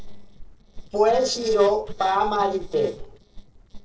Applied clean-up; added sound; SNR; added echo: neural separator model SepFormer DNS4.